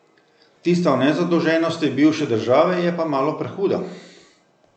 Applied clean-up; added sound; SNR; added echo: none; none; none; none.